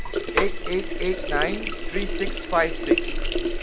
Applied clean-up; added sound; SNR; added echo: none; Sink (filling or washing); -3 dB; none.